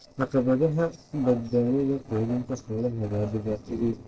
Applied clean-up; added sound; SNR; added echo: neural separator model SepFormer DNS4.